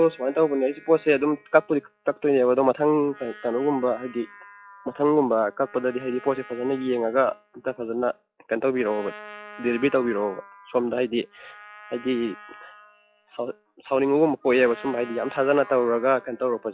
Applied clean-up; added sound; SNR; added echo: classical method log-MMSE.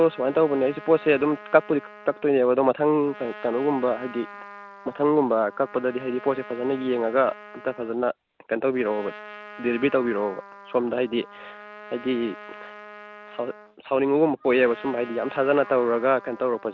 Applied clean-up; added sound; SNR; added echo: none; Trumpet; 18 dB; none.